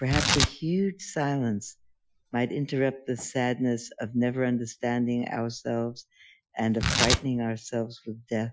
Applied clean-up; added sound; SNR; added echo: classical method Wiener filter.